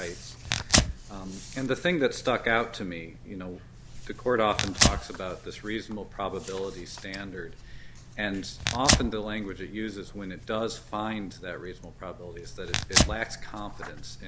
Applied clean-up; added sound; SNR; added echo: none; Tearing; 0 dB; none.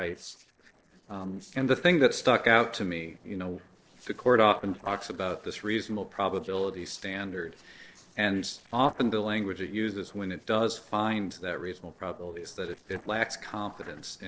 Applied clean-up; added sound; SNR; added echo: neural separator model SepFormer DNS4.